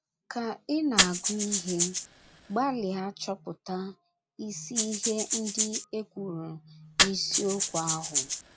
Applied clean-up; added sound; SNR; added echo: none; Rattle (instrument) + Fire; -3 dB; none.